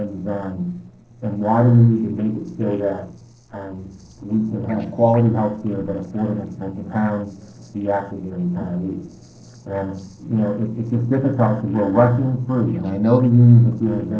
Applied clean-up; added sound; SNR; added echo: neural separator model SepFormer DNS4.